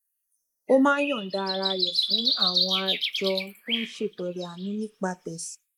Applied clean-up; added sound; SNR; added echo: neural mask model Resemble Enhance denoiser.